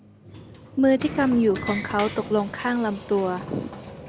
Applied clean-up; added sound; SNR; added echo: none; Sliding door; 12 dB; none.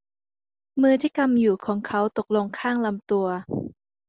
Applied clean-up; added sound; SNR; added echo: none; none; none; none.